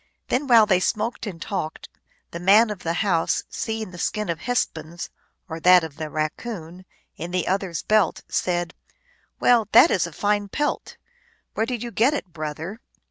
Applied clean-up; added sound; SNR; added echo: none; none; none; none.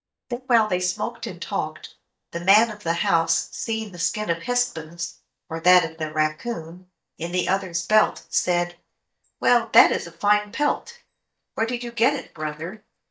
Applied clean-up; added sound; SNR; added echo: neural mask model DeepFilterNet 3.